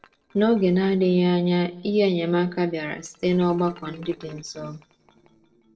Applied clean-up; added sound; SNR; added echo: neural separator model SepFormer DNS4.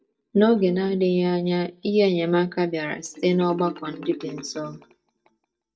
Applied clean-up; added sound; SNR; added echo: neural mask model DeepFilterNet 3.